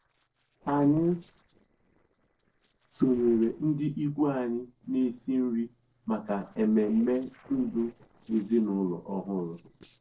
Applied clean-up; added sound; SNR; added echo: neural separator model SepFormer DNS4.